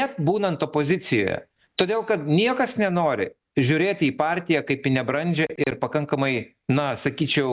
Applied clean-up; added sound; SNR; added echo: none; none; none; none.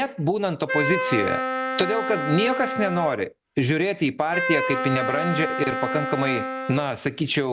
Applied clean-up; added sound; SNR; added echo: none; Wind instrument, woodwind instrument; 3 dB; none.